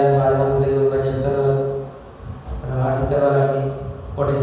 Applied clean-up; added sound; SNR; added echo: none; none; none; reverberation time 1.2 s.